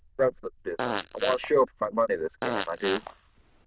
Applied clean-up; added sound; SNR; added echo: neural diffusion model UNIVERSE++.